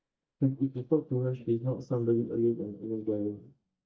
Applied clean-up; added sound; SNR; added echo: neural mask model DeepFilterNet 3.